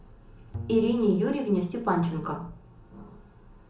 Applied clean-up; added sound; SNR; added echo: none; Bowed string instrument; 17 dB; reverberation time 0.5 s.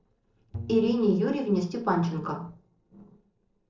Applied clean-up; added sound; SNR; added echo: neural separator model SepFormer DNS4.